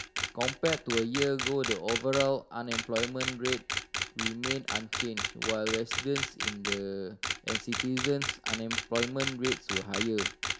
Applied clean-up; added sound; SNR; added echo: none; Camera; 2 dB; none.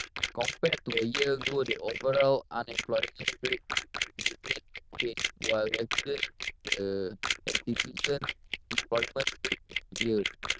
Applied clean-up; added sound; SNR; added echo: neural diffusion model UNIVERSE++.